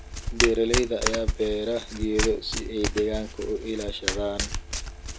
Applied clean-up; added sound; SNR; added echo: none; Domestic sounds, home sounds; 2 dB; none.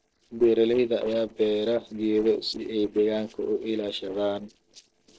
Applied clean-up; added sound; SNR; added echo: neural separator model SepFormer DNS4.